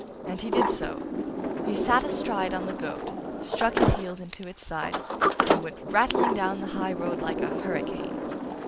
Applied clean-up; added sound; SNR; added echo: none; Sliding door; -2 dB; none.